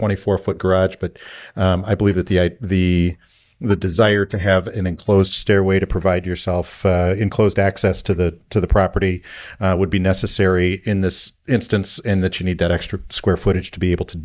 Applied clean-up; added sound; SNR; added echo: neural mask model DeepFilterNet 3.